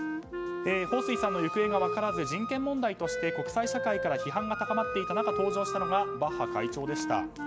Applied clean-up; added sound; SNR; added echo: none; Wind instrument, woodwind instrument + Wind instrument, woodwind instrument; 3 dB; none.